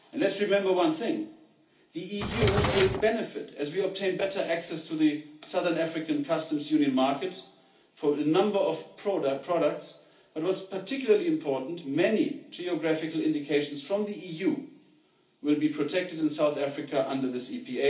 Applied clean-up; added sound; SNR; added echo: none; Drawer open or close; 0 dB; reverberation time 0.4 s.